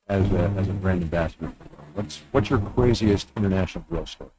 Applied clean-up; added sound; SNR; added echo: neural mask model RNNoise.